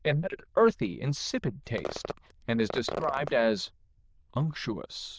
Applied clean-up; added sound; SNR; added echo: neural diffusion model UNIVERSE++.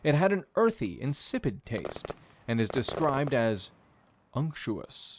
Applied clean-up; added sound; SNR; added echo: none; Fireworks; 15 dB; none.